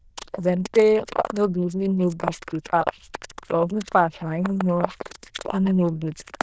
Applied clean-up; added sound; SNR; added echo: neural diffusion model UNIVERSE++.